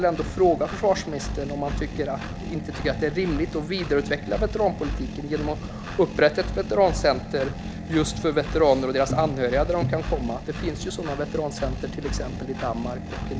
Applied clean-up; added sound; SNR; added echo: none; Engine; 7 dB; none.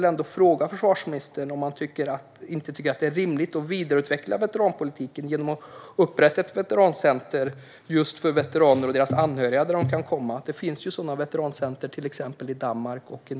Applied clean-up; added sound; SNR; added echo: none; none; none; none.